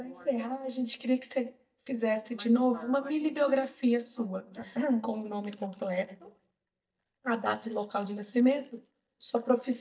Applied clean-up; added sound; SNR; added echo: neural mask model DeepFilterNet 3.